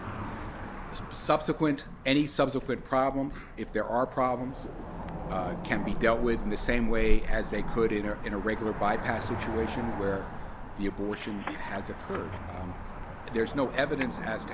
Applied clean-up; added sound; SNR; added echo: none; Cricket / Motor vehicle (road); 3 dB; none.